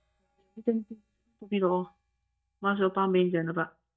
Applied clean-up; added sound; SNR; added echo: neural mask model DeepFilterNet 3.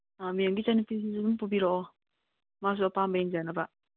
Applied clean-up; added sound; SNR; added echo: none; none; none; none.